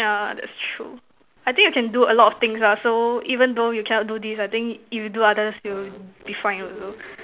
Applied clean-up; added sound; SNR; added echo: none; none; none; none.